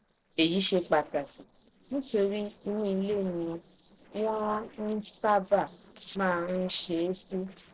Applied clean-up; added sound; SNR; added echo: neural separator model SepFormer DNS4.